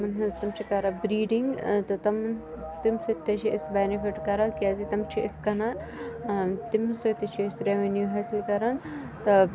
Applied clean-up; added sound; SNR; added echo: none; none; none; none.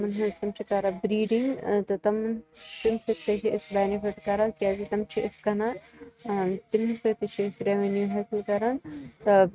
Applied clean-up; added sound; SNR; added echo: neural mask model RNNoise.